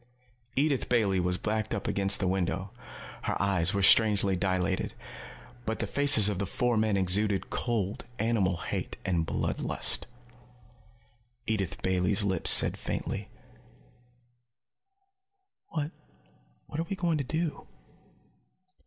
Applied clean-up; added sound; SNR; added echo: none; none; none; none.